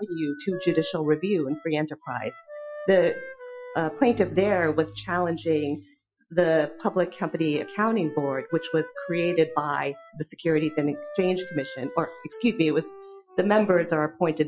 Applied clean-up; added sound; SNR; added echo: classical method Wiener filter.